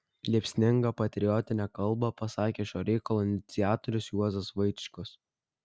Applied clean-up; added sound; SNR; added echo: none; none; none; none.